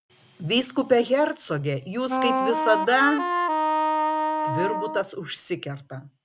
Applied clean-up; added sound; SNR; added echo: none; Wind instrument, woodwind instrument; -1 dB; none.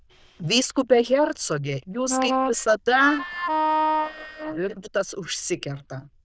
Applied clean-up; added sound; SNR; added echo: neural diffusion model UNIVERSE++.